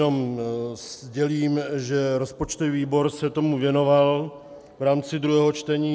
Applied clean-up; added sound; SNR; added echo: none; none; none; none.